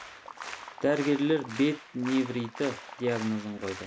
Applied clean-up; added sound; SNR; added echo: none; Liquid + Applause; 13 dB; none.